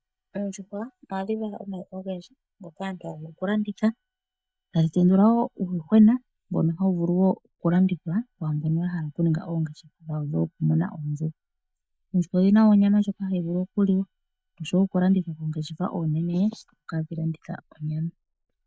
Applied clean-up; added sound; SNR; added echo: neural mask model DeepFilterNet 3.